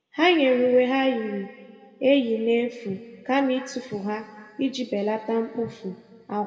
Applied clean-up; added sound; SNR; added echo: none; none; none; reverberation time 1.8 s.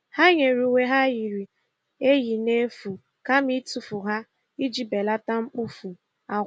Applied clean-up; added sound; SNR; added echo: none; none; none; none.